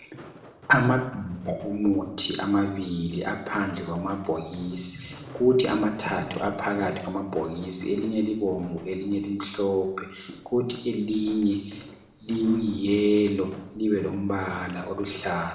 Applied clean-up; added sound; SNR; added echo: none; Walk, footsteps; 20 dB; reverberation time 0.8 s.